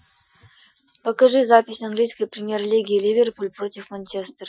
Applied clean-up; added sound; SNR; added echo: classical method Wiener filter.